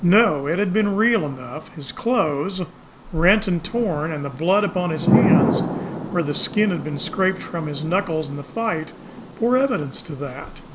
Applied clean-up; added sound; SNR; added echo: none; Thunder / Rain; 5 dB; none.